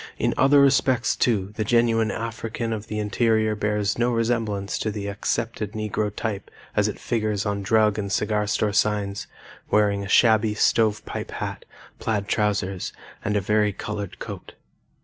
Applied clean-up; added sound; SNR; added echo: none; none; none; none.